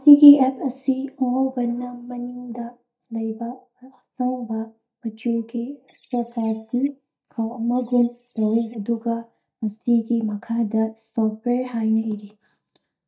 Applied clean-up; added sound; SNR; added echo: neural mask model DeepFilterNet 3.